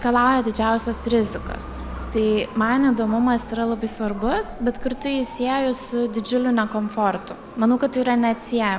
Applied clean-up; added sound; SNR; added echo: none; Motorcycle / Dog; 15 dB; none.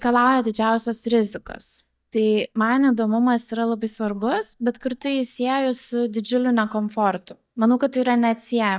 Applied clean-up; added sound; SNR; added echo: neural mask model DeepFilterNet 3.